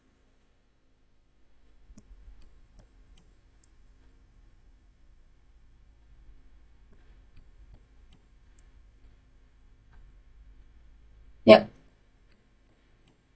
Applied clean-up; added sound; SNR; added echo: neural mask model DeepFilterNet 3.